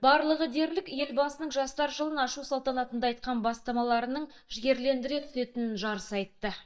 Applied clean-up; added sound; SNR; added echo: neural mask model DeepFilterNet 3.